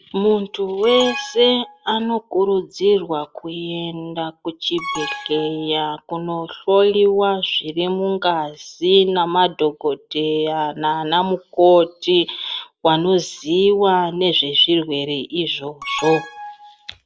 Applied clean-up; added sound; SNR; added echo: none; Alarm; 11 dB; none.